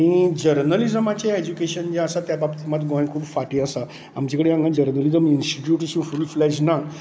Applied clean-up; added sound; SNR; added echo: none; none; none; none.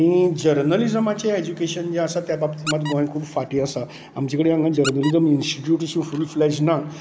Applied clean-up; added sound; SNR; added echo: none; Squeak; 16 dB; none.